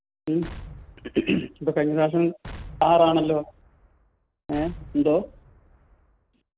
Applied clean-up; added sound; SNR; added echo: none; Explosion; 18 dB; none.